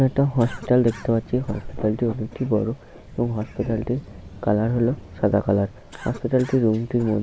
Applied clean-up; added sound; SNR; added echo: none; Thunder / Rain + Cough; 19 dB; none.